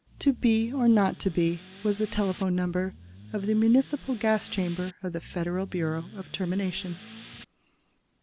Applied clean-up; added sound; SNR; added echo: none; Accelerating, revving, vroom / Car; 18 dB; none.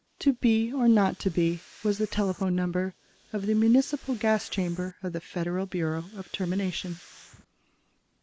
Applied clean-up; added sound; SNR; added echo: neural mask model Resemble Enhance denoiser.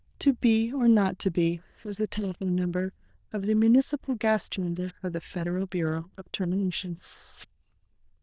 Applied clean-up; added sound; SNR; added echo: neural diffusion model UNIVERSE++.